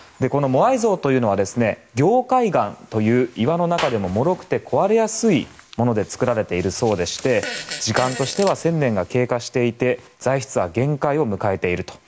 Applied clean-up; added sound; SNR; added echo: none; Clapping + Fart; 15 dB; none.